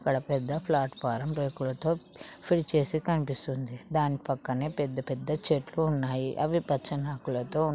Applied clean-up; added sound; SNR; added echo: none; none; none; none.